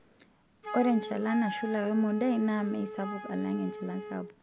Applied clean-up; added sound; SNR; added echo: none; Wind instrument, woodwind instrument; 10 dB; none.